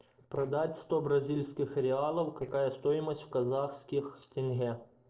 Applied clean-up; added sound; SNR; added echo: neural separator model SepFormer DNS4.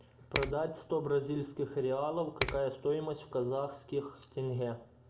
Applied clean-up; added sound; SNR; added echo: none; Finger snapping; -1 dB; reverberation time 0.6 s.